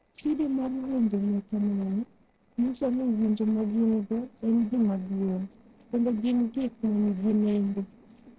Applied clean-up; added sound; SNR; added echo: neural separator model SepFormer DNS4.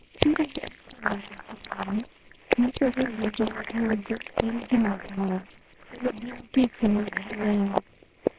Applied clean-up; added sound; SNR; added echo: neural separator model SepFormer WHAMR!.